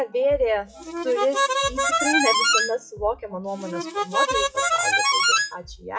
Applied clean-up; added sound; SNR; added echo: classical method WPE with log-MMSE.